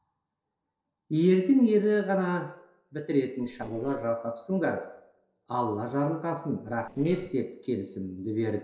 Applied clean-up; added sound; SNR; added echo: neural separator model SepFormer DNS4.